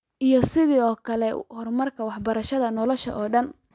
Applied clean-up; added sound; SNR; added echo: none; none; none; none.